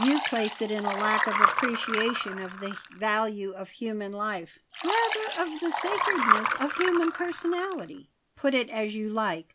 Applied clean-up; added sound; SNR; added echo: none; Liquid; 1 dB; none.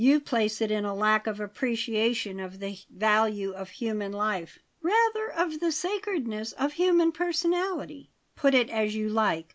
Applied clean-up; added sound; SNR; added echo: none; none; none; none.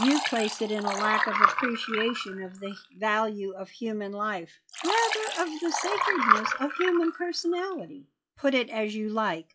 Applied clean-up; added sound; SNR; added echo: classical method log-MMSE.